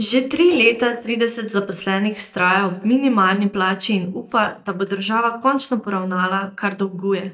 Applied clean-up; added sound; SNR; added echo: neural mask model DeepFilterNet 3.